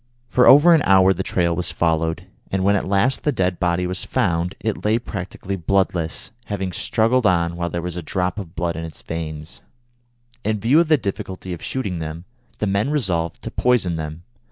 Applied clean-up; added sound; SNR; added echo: none; none; none; none.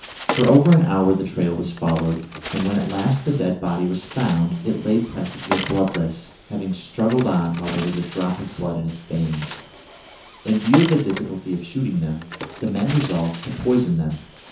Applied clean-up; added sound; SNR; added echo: none; Bird; 13 dB; reverberation time 0.9 s.